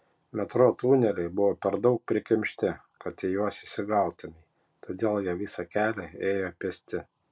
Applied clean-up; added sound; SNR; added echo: none; none; none; none.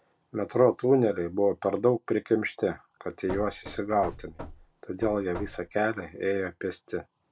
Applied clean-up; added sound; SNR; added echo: none; Knock / Wood; 14 dB; none.